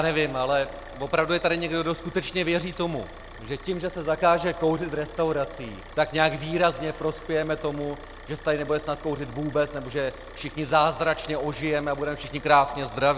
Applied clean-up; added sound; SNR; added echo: none; Idling / Car; 17 dB; none.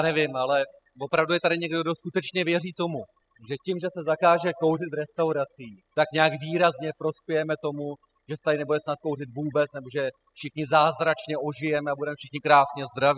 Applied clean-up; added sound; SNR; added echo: classical method spectral subtraction.